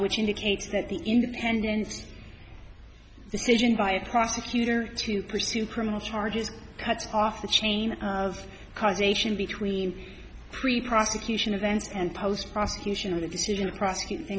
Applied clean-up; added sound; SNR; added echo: none; none; none; none.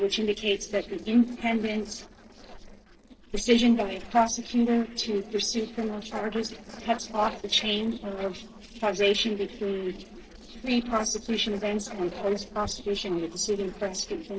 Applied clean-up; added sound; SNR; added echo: neural separator model SepFormer DNS4.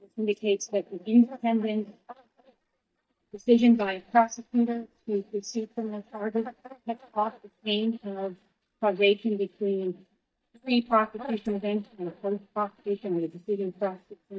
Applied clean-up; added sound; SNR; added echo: neural mask model DeepFilterNet 3.